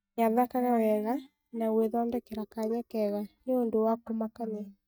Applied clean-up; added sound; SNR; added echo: neural mask model DeepFilterNet 3.